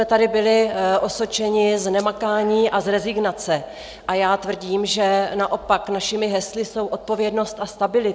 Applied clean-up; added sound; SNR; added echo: none; none; none; none.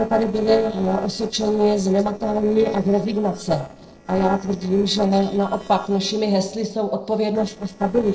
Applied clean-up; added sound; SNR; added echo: neural separator model SepFormer DNS4.